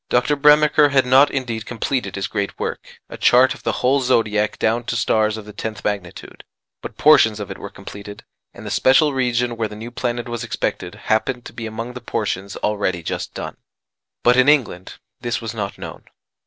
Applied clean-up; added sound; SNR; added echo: none; none; none; none.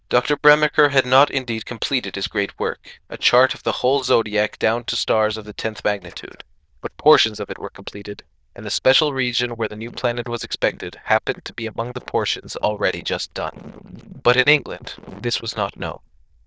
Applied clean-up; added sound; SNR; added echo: neural diffusion model UNIVERSE++.